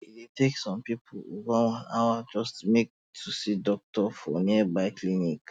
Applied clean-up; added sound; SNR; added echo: none; none; none; none.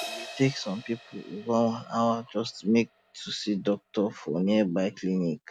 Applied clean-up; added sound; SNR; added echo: none; Crash cymbal; 19 dB; none.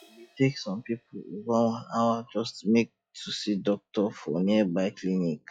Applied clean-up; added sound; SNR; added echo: classical method log-MMSE.